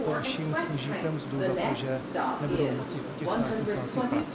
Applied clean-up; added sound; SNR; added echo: none; Subway, metro, underground; -3 dB; none.